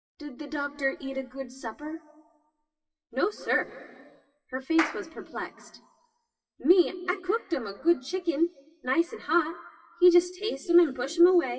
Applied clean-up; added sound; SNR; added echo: classical method WPE with log-MMSE.